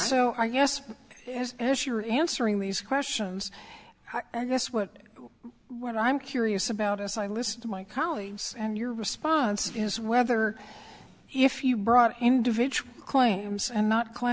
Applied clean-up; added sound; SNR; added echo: none; none; none; none.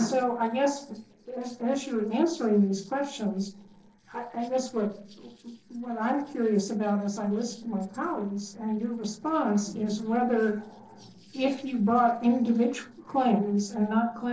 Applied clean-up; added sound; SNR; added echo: neural separator model SepFormer DNS4.